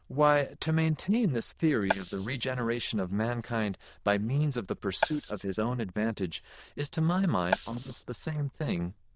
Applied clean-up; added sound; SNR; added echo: neural diffusion model UNIVERSE++.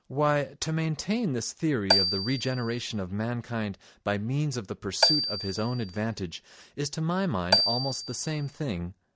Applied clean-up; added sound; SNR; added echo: none; Marimba, xylophone; -1 dB; none.